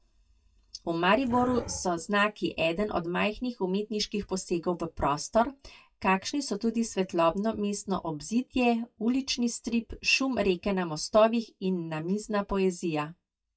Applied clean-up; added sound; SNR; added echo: classical method WPE with log-MMSE.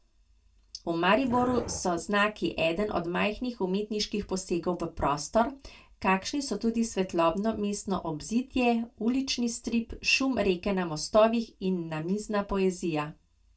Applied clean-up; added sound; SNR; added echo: none; Dog; 12 dB; reverberation time 0.2 s.